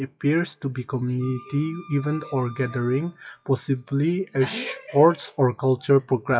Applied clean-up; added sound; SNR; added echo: classical method WPE with log-MMSE.